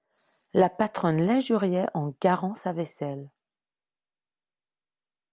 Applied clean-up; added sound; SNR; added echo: none; none; none; none.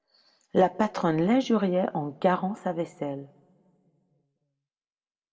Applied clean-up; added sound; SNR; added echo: none; none; none; reverberation time 0.4 s.